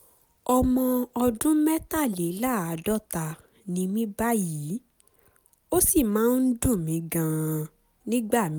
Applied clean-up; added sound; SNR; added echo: none; none; none; none.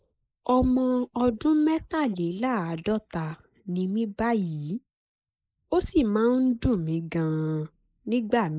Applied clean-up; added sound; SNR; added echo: neural mask model Resemble Enhance denoiser.